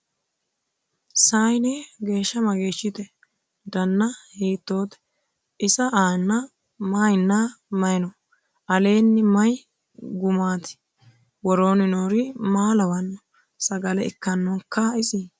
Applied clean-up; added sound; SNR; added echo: none; none; none; none.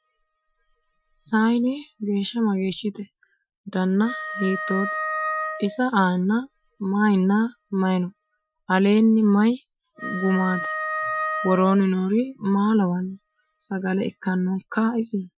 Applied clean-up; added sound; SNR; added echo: classical method Wiener filter.